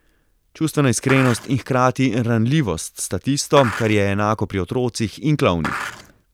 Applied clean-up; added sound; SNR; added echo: none; Skateboard; 9 dB; none.